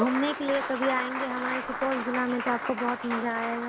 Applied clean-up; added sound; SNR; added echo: none; Applause; 4 dB; none.